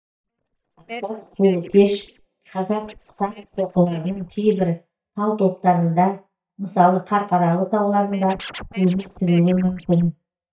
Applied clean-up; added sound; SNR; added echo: neural mask model DeepFilterNet 3.